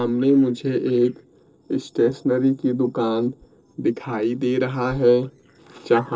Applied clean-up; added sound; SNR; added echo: neural separator model SepFormer DNS4.